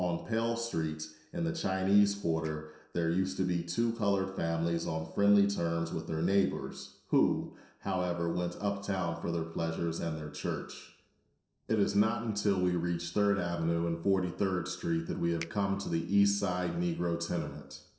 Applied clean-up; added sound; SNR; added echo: neural separator model SepFormer DNS4.